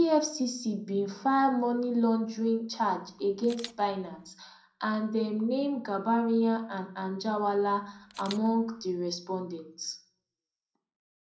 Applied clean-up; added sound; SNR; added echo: none; Camera; 19 dB; reverberation time 0.6 s.